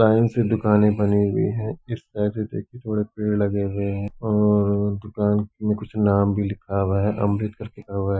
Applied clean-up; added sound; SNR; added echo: classical method Wiener filter.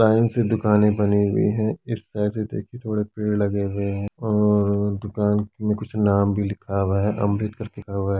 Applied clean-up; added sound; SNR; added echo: none; none; none; none.